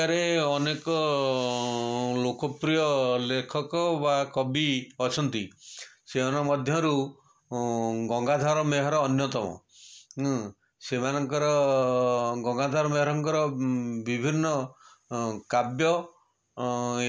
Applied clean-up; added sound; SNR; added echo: none; none; none; none.